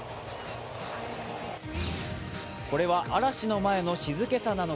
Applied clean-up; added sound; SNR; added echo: none; Writing; 16 dB; none.